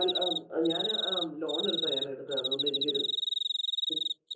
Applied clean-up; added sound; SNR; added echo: none; Cricket; -2 dB; reverberation time 0.8 s.